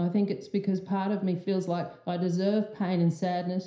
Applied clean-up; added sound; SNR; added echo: none; none; none; reverberation time 0.5 s.